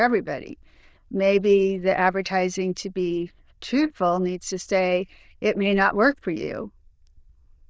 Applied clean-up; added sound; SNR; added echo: neural diffusion model UNIVERSE++.